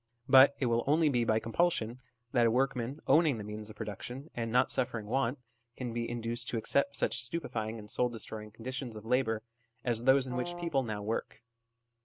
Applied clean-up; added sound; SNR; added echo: none; Brass instrument; 11 dB; none.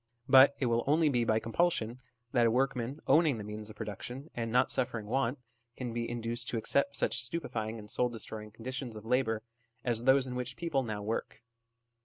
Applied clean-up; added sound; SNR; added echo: none; none; none; none.